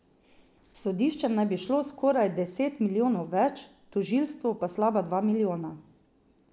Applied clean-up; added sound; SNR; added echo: none; none; none; none.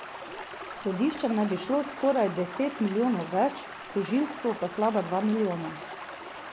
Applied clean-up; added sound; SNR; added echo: none; Stream; 11 dB; none.